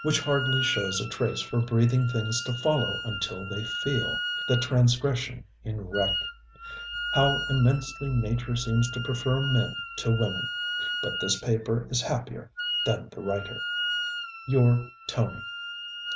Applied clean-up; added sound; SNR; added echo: none; Wind instrument, woodwind instrument; 7 dB; none.